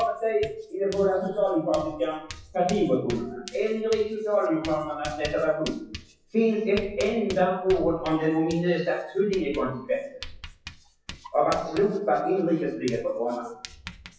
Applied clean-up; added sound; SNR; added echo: classical method WPE with log-MMSE.